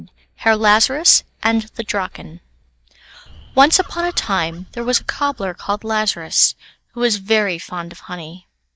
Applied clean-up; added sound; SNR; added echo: neural mask model DeepFilterNet 3.